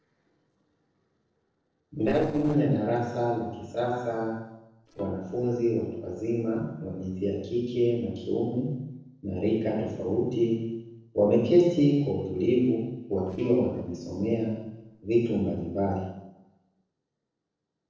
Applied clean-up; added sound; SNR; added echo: neural separator model SepFormer DNS4.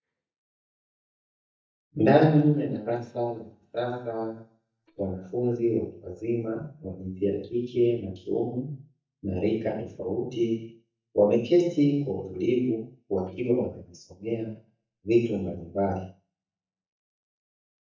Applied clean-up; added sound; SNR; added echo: neural mask model DeepFilterNet 3.